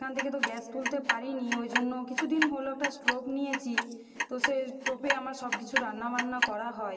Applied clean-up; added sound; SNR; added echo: none; Clock; 0 dB; reverberation time 2.2 s.